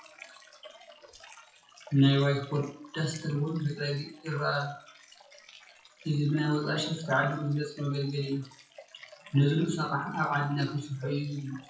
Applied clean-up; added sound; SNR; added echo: classical method WPE with log-MMSE.